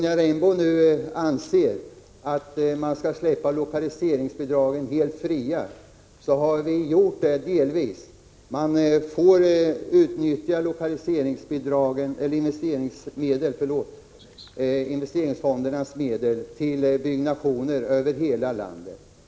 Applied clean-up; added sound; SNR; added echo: none; none; none; none.